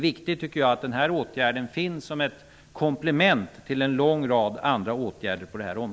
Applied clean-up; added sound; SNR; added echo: none; none; none; none.